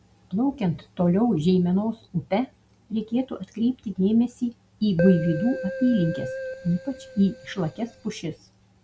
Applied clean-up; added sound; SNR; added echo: none; Keyboard (musical); 8 dB; none.